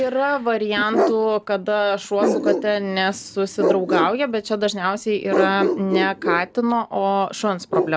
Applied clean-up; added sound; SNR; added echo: none; Bark; 4 dB; none.